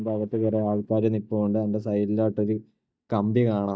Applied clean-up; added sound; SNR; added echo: neural mask model DeepFilterNet 3.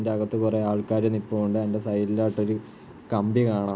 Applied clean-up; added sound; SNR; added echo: none; none; none; none.